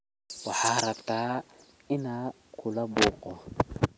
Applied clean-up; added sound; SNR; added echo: none; none; none; none.